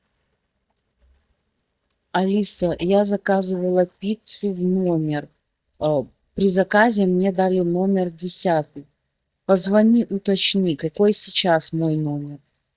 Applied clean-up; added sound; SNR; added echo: neural mask model DeepFilterNet 3.